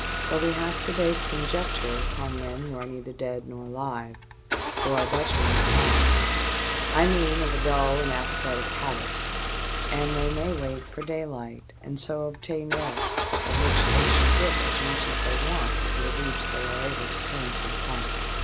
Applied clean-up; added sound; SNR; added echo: none; Engine starting / Car; -4 dB; none.